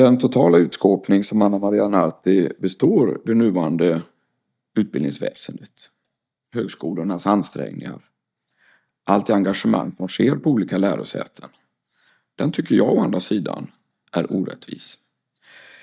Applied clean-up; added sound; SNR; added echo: neural mask model DeepFilterNet 3.